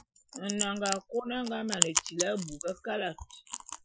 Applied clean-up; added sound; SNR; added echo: classical method Wiener filter.